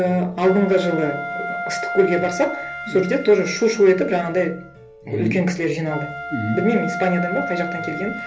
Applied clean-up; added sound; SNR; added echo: none; Wind instrument, woodwind instrument; 10 dB; reverberation time 0.3 s.